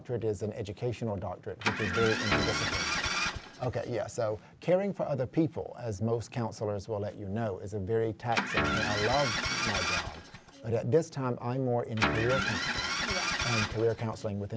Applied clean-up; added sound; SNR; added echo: none; Engine starting + Guitar; 0 dB; none.